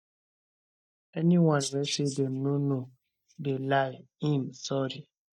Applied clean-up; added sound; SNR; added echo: neural mask model DeepFilterNet 3.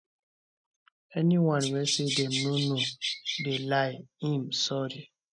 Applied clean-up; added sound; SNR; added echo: neural mask model RNNoise.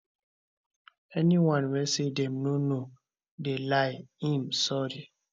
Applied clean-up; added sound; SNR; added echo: none; none; none; none.